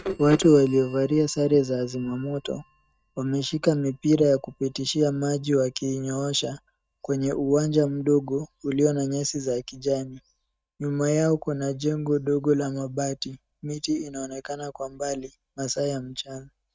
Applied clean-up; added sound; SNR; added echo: neural mask model RNNoise.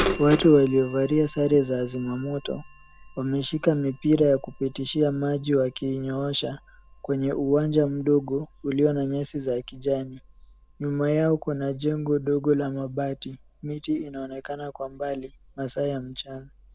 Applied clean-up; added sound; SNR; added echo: none; Bird vocalization, bird call, bird song / Telephone; 15 dB; none.